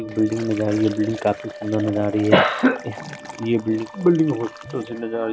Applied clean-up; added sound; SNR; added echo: none; Wind instrument, woodwind instrument + Liquid; 15 dB; none.